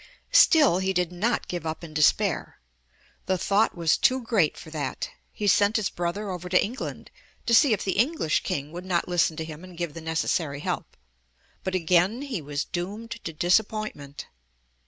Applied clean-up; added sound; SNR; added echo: none; none; none; none.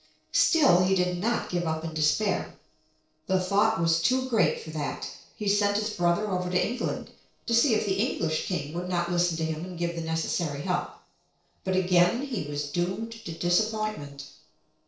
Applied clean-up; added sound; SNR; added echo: neural separator model SepFormer DNS4.